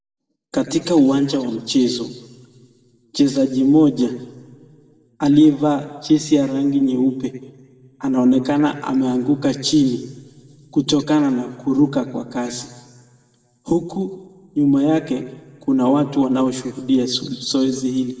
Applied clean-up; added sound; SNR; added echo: none; none; none; reverberation time 1.5 s.